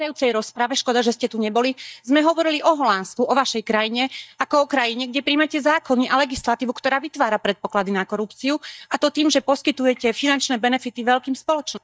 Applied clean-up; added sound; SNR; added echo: neural mask model DeepFilterNet 3.